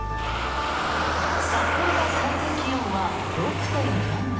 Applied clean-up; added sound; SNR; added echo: none; Engine starting / Motor vehicle (road); -4 dB; reverberation time 0.9 s.